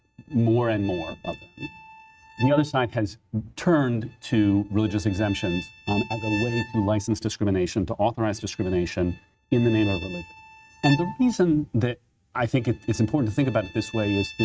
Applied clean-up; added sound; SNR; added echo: neural mask model RNNoise.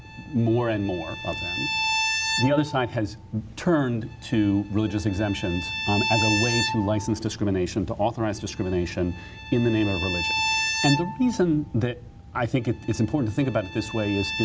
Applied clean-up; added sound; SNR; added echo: none; Bowed string instrument; 6 dB; none.